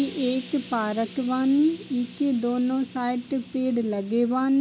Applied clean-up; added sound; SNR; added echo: none; Harp + Hiss; 20 dB; none.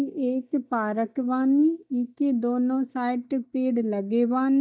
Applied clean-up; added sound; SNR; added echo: neural mask model DeepFilterNet 3.